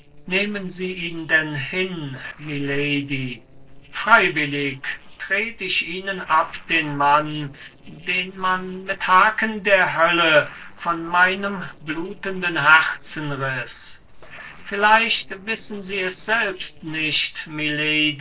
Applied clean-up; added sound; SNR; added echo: neural separator model SepFormer DNS4.